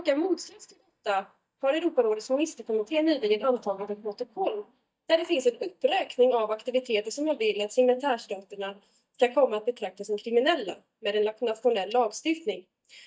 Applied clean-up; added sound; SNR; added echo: neural mask model DeepFilterNet 3.